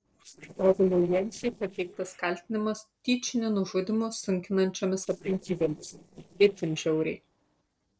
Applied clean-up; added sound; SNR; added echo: neural separator model SepFormer DNS4.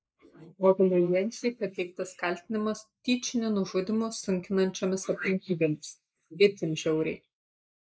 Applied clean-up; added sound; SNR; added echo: neural mask model Resemble Enhance denoiser.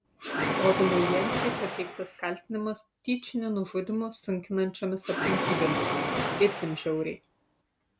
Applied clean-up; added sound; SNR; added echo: none; Mechanisms; 0 dB; none.